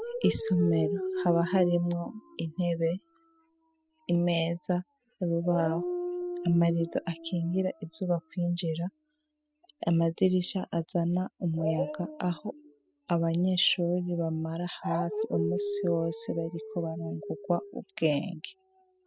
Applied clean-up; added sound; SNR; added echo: classical method spectral subtraction.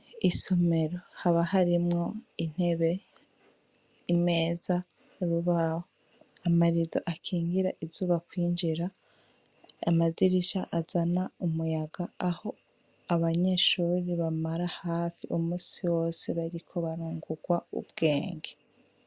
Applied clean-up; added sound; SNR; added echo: none; none; none; none.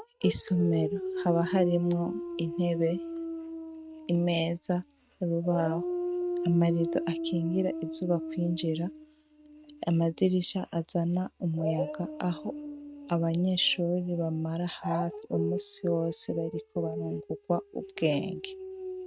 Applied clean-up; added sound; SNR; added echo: neural mask model RNNoise.